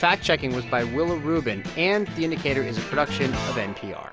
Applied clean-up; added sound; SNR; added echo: none; none; none; none.